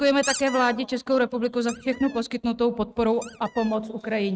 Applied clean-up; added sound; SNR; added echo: neural mask model RNNoise.